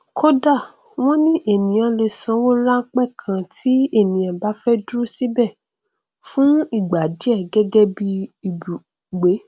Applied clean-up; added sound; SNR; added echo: none; none; none; none.